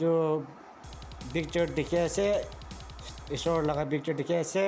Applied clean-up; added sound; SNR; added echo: none; Drum kit; 14 dB; none.